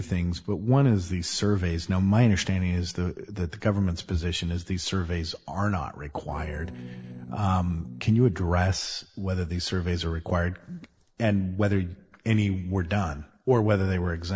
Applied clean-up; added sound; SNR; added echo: neural separator model SepFormer DNS4.